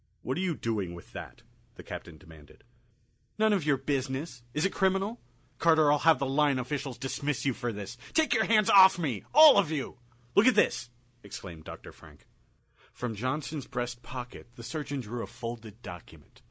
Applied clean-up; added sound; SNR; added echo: none; none; none; none.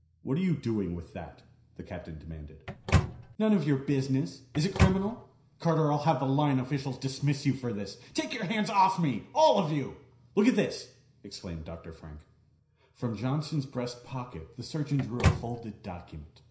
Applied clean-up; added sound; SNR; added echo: none; Microwave oven; -1 dB; reverberation time 0.5 s.